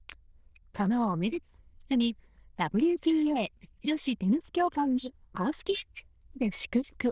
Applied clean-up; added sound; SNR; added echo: neural diffusion model UNIVERSE++.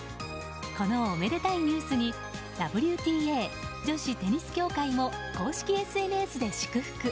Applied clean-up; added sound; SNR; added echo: none; none; none; none.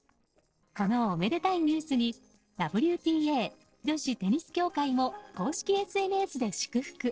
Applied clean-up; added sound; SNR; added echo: neural separator model SepFormer DNS4.